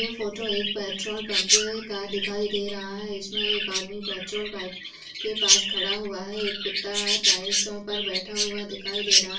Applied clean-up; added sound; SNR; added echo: none; Chirp, tweet; -5 dB; reverberation time 0.3 s.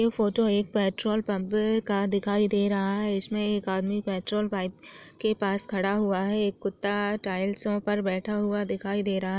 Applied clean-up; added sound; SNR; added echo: none; none; none; none.